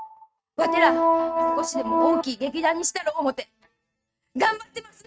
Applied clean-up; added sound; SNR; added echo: neural mask model RNNoise.